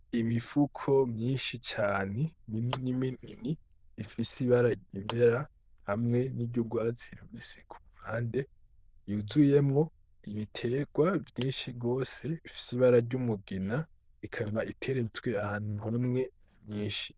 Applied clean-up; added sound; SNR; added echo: neural diffusion model UNIVERSE++.